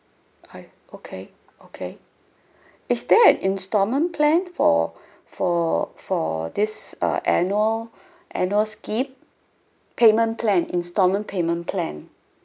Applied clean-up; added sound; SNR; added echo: none; none; none; none.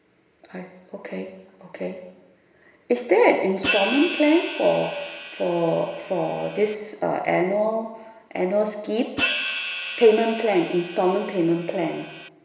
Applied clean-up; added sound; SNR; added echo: none; Hi-hat; 7 dB; reverberation time 1.1 s.